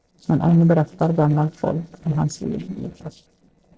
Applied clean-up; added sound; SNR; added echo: neural separator model SepFormer DNS4.